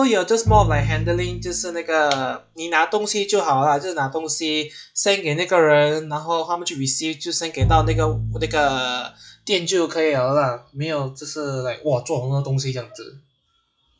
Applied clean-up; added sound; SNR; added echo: classical method log-MMSE.